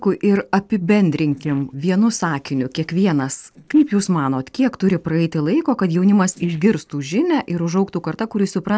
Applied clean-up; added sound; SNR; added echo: neural separator model SepFormer DNS4.